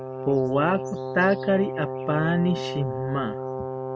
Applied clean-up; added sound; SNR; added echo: none; Brass instrument; 6 dB; none.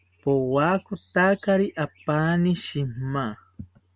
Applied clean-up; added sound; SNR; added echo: none; none; none; none.